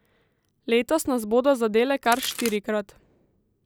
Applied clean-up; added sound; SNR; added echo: none; Crack; 9 dB; none.